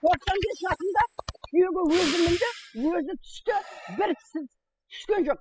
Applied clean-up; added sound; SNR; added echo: classical method spectral subtraction.